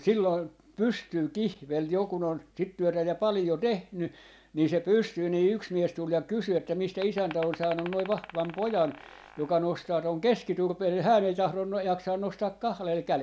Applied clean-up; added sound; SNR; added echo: none; Glass; 17 dB; none.